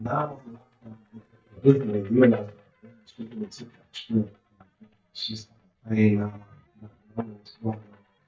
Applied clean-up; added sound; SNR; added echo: neural mask model DeepFilterNet 3.